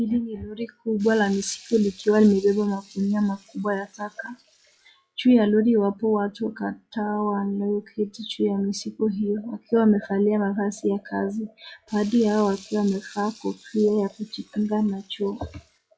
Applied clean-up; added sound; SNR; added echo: classical method log-MMSE.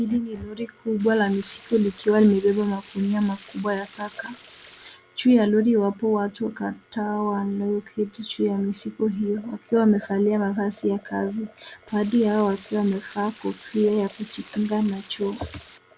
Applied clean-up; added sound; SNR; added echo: none; Stream; 20 dB; none.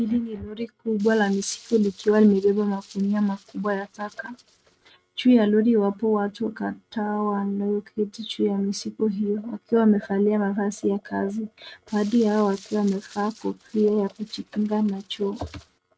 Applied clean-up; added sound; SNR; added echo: neural mask model RNNoise.